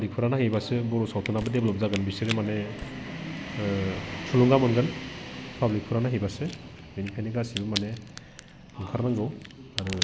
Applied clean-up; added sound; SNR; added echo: none; Slam + Crack; 14 dB; none.